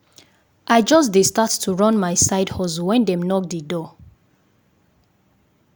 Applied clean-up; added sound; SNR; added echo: none; none; none; none.